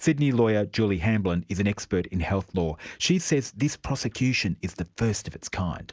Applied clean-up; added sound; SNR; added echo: none; none; none; none.